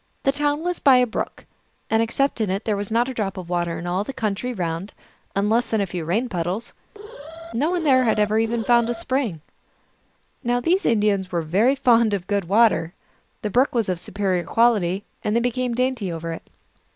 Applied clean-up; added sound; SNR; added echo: none; Alarm; 13 dB; none.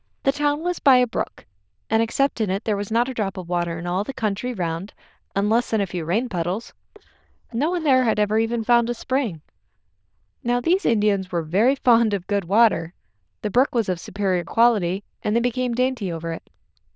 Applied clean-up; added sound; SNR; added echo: neural diffusion model UNIVERSE++.